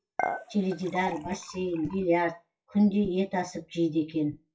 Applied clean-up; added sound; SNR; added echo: classical method WPE with log-MMSE.